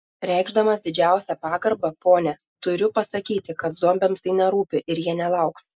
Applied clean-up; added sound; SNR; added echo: neural mask model Resemble Enhance denoiser.